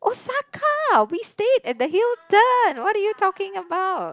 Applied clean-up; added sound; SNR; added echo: none; none; none; none.